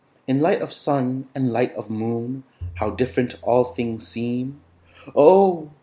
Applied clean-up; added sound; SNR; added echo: none; Bowed string instrument; 19 dB; none.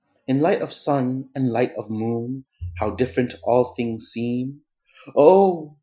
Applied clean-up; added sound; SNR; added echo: classical method Wiener filter.